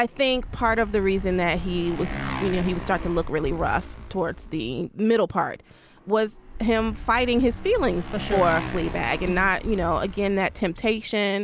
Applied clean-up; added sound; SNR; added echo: none; Motorcycle; 9 dB; none.